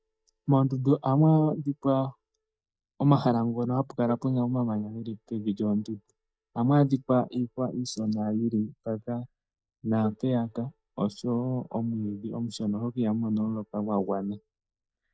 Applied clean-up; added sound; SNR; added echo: neural mask model DeepFilterNet 3.